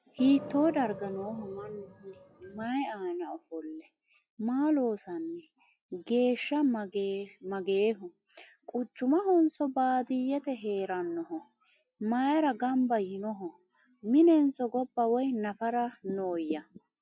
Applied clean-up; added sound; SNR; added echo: classical method log-MMSE.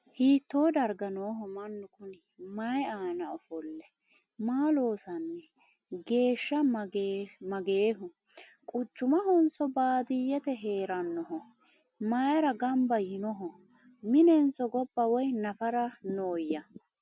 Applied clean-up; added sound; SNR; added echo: none; none; none; none.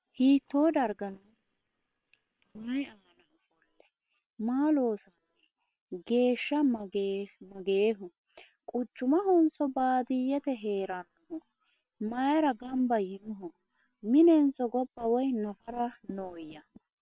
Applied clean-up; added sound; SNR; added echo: neural separator model SepFormer WHAM!.